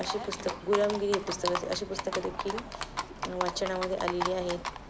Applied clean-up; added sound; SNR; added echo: none; Livestock, farm animals, working animals; 4 dB; none.